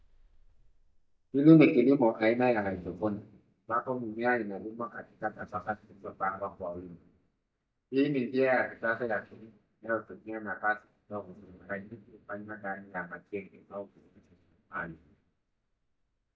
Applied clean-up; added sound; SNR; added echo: neural mask model DeepFilterNet 3.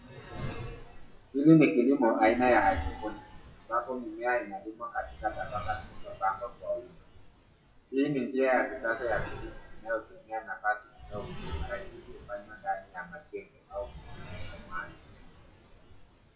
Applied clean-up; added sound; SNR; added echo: classical method WPE with log-MMSE.